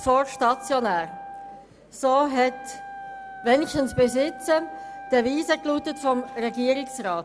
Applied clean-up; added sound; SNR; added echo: none; Wind instrument, woodwind instrument; 15 dB; none.